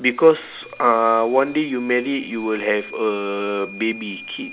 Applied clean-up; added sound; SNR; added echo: none; Microwave oven / Alarm; 19 dB; none.